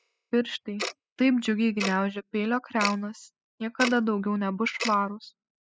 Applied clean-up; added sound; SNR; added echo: classical method spectral subtraction.